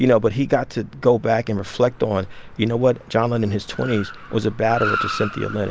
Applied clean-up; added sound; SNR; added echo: none; Car; 12 dB; none.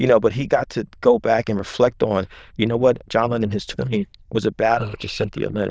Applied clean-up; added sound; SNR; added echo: neural diffusion model UNIVERSE++.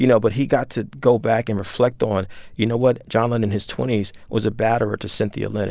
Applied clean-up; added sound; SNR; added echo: none; none; none; none.